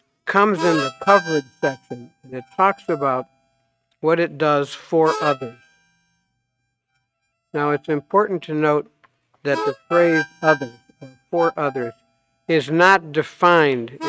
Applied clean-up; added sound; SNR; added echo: neural mask model RNNoise.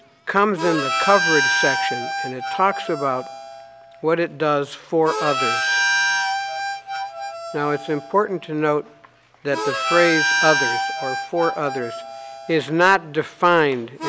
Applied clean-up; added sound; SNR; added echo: none; Harmonica; 3 dB; none.